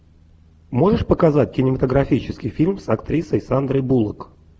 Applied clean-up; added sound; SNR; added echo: none; none; none; none.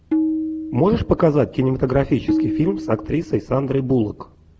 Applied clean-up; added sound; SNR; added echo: none; Tabla; 6 dB; none.